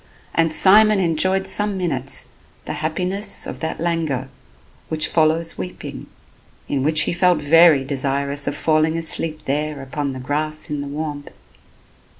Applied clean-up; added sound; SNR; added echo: none; none; none; none.